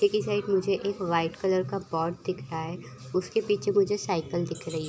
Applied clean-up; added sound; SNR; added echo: none; none; none; none.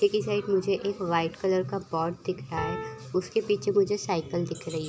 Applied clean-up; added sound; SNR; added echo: none; Piano; 6 dB; none.